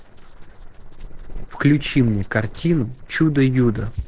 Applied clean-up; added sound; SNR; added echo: neural separator model SepFormer DNS4.